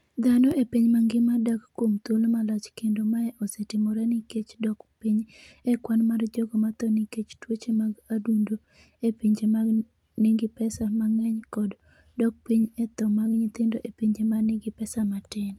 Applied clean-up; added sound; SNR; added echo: none; none; none; none.